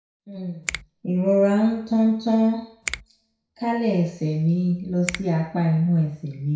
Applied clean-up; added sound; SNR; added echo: none; Finger snapping; 16 dB; reverberation time 0.6 s.